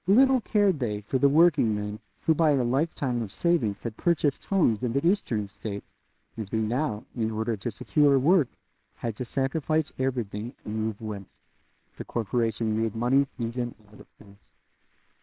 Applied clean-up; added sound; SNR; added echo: neural separator model SepFormer WHAMR!.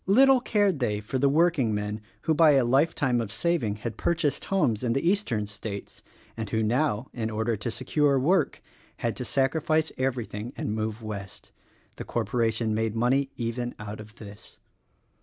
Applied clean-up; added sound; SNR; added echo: none; none; none; none.